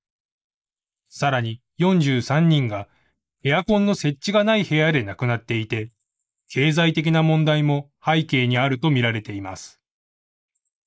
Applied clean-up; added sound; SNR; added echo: neural mask model Resemble Enhance denoiser.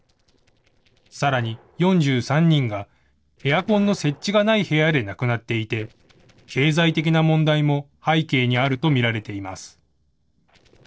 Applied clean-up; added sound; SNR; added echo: neural separator model SepFormer DNS4.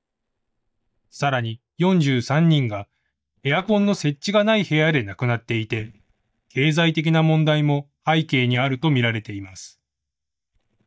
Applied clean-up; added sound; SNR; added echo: neural mask model DeepFilterNet 3.